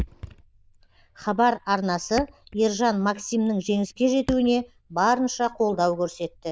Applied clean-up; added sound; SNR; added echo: neural diffusion model UNIVERSE++.